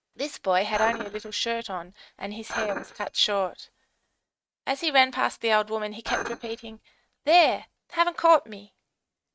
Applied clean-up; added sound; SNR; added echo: neural mask model RNNoise.